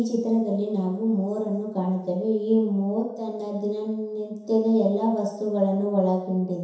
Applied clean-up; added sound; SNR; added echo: none; none; none; reverberation time 0.7 s.